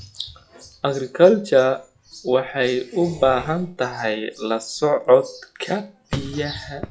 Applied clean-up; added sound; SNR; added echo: classical method log-MMSE.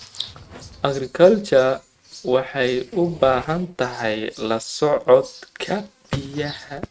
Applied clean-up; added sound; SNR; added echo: neural mask model RNNoise.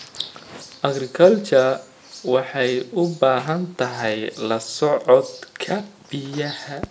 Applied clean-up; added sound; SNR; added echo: none; none; none; none.